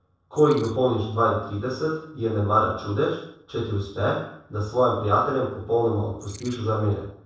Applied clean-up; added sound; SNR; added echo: neural separator model SepFormer DNS4.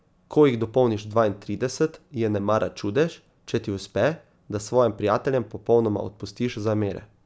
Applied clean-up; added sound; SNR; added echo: none; none; none; none.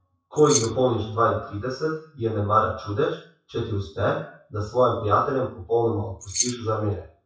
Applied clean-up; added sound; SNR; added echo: classical method WPE with log-MMSE.